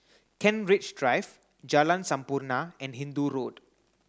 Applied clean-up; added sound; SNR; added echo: none; none; none; none.